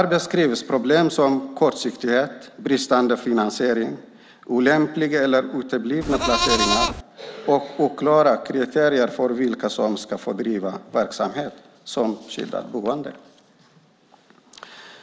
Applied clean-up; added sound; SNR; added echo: none; Livestock, farm animals, working animals; 0 dB; none.